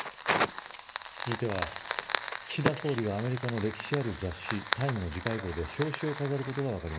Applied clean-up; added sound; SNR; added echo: none; Fire; 1 dB; reverberation time 1.3 s.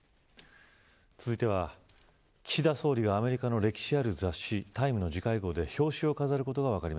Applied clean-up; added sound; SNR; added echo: none; none; none; none.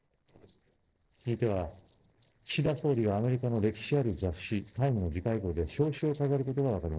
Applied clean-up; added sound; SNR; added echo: neural separator model SepFormer DNS4.